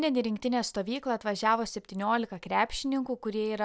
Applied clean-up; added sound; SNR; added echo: none; none; none; none.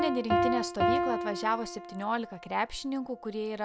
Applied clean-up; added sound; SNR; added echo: none; Piano; -1 dB; none.